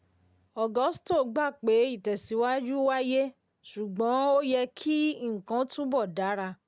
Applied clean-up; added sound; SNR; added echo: none; none; none; none.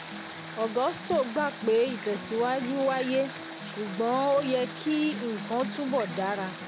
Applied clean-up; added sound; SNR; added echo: none; Acoustic guitar + Water; 10 dB; none.